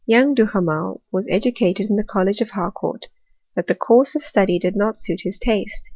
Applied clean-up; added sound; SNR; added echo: none; none; none; none.